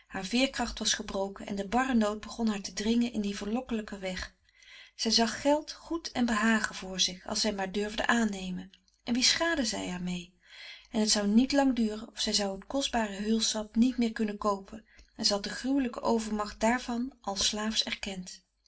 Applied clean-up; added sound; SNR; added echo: none; none; none; reverberation time 0.2 s.